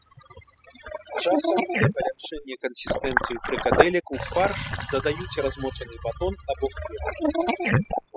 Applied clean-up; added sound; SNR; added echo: classical method spectral subtraction.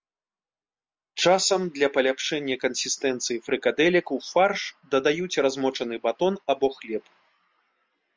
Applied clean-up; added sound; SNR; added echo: none; none; none; none.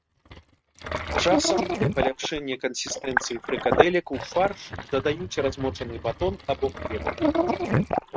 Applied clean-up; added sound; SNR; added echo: neural mask model RNNoise.